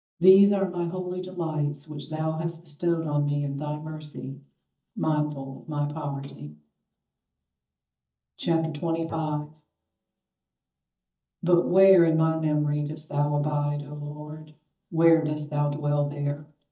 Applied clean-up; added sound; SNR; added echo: neural mask model DeepFilterNet 3.